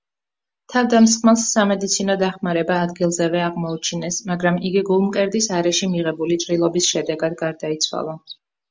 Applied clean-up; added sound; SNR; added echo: none; none; none; none.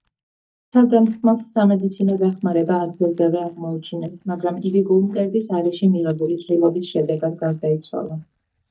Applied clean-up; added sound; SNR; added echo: neural mask model DeepFilterNet 3.